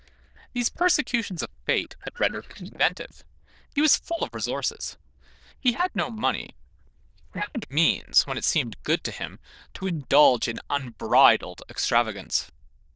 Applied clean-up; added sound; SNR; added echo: neural diffusion model UNIVERSE++.